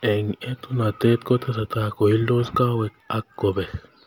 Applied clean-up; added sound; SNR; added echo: none; none; none; none.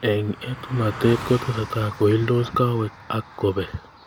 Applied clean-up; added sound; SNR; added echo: none; Car passing by; 15 dB; none.